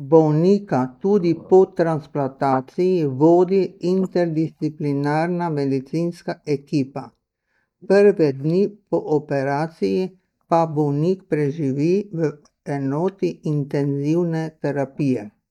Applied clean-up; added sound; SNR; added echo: neural mask model DeepFilterNet 3.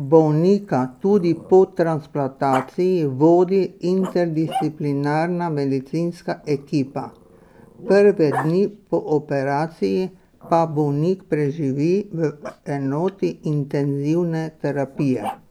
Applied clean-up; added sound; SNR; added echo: none; Growling; 17 dB; none.